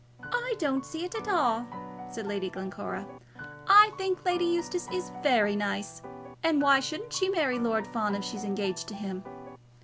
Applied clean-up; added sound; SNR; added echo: none; Piano; 13 dB; none.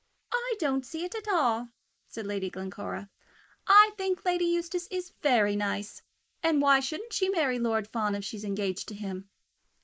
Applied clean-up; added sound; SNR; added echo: neural mask model Resemble Enhance denoiser.